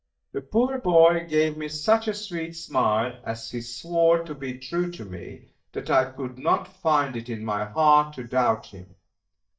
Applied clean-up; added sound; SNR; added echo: neural mask model DeepFilterNet 3.